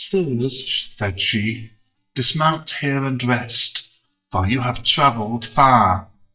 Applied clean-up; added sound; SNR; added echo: neural mask model DeepFilterNet 3.